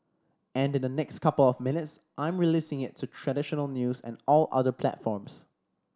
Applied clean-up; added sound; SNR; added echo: none; none; none; none.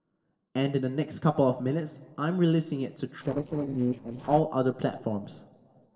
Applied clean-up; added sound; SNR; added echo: neural separator model SepFormer DNS4.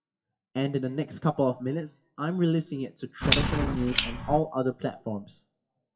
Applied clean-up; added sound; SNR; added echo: classical method WPE with log-MMSE.